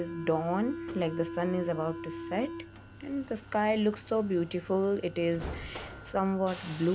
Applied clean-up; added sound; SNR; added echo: none; Subway, metro, underground; 10 dB; none.